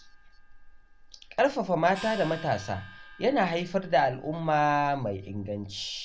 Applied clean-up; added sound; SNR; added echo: none; Gong; 18 dB; none.